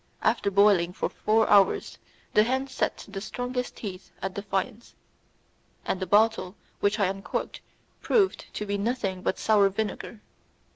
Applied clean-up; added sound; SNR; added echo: none; none; none; none.